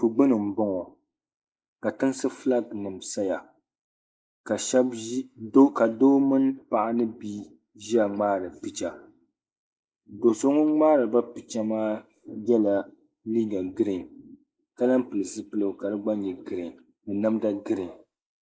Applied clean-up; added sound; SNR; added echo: neural mask model Resemble Enhance denoiser.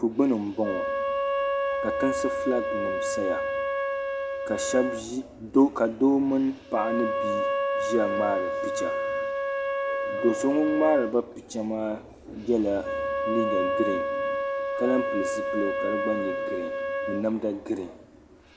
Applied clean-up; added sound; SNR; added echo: none; Wind instrument, woodwind instrument; 1 dB; none.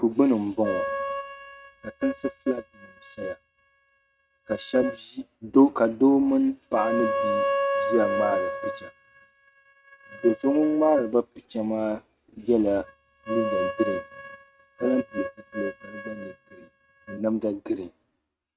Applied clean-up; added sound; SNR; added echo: neural mask model RNNoise.